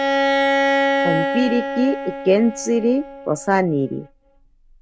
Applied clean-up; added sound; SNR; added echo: none; Bowed string instrument; 1 dB; none.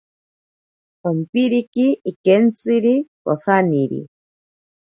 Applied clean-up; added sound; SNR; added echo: none; none; none; none.